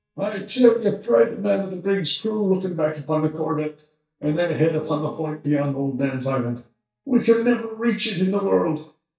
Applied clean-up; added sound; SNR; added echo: neural mask model DeepFilterNet 3.